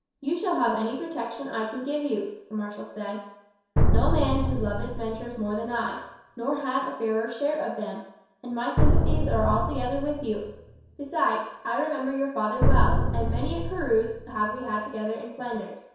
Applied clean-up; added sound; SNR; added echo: none; Drum; -4 dB; reverberation time 0.7 s.